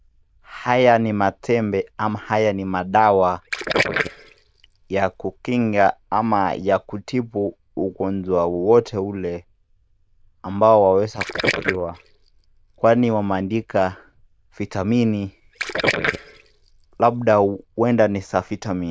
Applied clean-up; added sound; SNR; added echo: neural diffusion model UNIVERSE++.